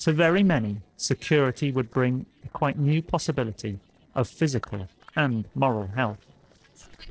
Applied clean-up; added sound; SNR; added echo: neural separator model SepFormer DNS4.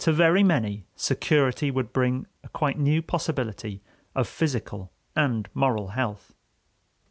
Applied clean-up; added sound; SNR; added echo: none; none; none; none.